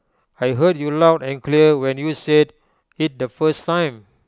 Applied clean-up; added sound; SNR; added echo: none; none; none; none.